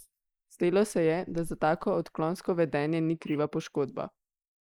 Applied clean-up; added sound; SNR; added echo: neural mask model Resemble Enhance denoiser.